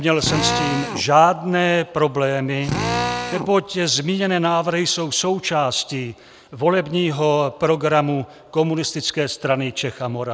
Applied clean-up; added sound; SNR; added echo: none; Drill; 5 dB; none.